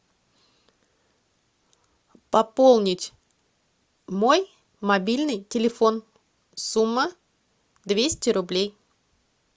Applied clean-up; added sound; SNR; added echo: none; none; none; none.